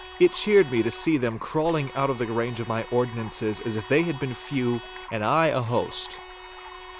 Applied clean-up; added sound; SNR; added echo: none; Stream + Bowed string instrument; 16 dB; none.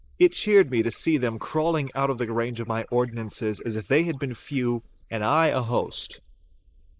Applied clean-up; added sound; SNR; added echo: neural mask model Resemble Enhance denoiser.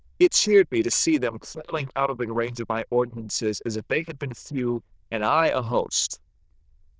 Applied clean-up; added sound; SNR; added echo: neural diffusion model UNIVERSE++.